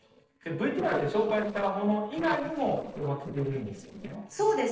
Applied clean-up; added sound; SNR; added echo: neural separator model SepFormer DNS4.